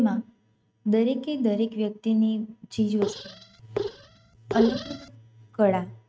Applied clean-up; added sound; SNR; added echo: neural mask model RNNoise.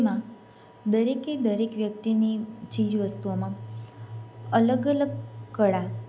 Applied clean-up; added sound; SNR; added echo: none; none; none; none.